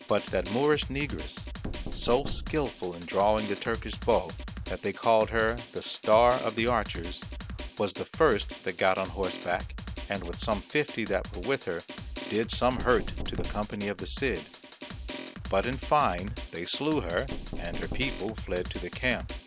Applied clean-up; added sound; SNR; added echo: none; Drum + Knock; 8 dB; none.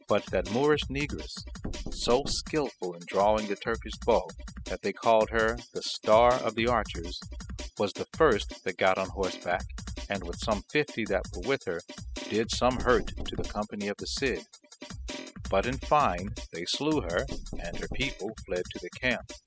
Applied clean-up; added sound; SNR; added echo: classical method spectral subtraction.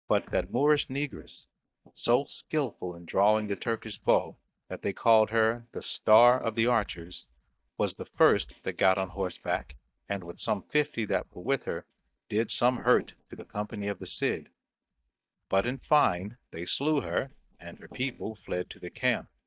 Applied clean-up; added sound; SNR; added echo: neural mask model DeepFilterNet 3.